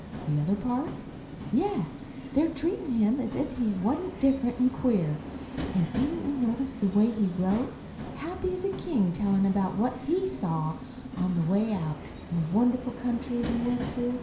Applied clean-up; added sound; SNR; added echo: none; Subway, metro, underground; 10 dB; reverberation time 0.5 s.